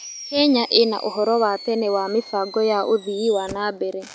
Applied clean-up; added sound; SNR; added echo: none; Fireworks; 18 dB; none.